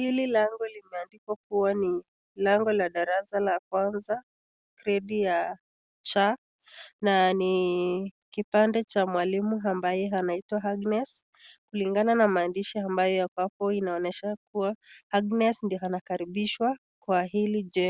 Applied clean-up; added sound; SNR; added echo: none; none; none; none.